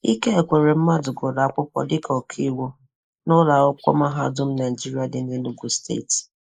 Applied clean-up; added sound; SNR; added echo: neural mask model Resemble Enhance denoiser.